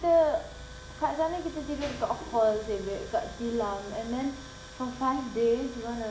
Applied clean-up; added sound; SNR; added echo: none; Tools; 18 dB; none.